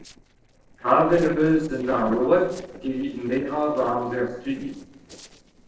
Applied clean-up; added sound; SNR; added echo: neural separator model SepFormer DNS4.